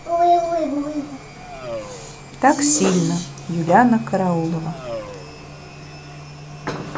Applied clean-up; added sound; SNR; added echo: none; Race car, auto racing; 15 dB; none.